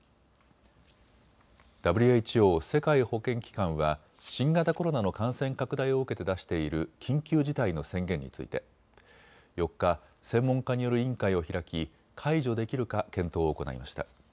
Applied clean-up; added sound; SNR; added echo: none; none; none; none.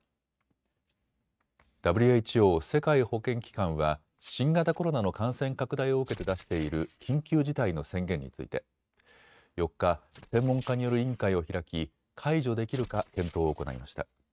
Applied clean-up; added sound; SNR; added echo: neural mask model RNNoise.